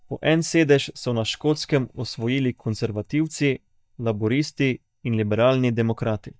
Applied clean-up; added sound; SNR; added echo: neural mask model DeepFilterNet 3.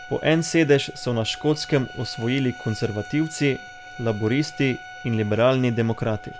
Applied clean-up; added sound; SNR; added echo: none; Bowed string instrument; 17 dB; none.